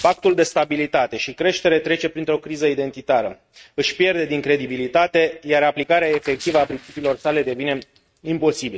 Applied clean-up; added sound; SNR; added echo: neural mask model RNNoise.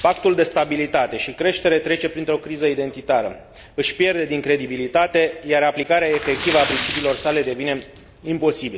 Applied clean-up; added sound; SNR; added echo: none; Splash, splatter; 12 dB; none.